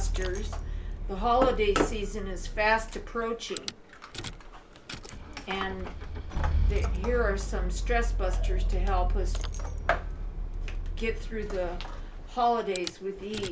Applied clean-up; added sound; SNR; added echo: none; Rattle / Engine starting / Car; -1 dB; none.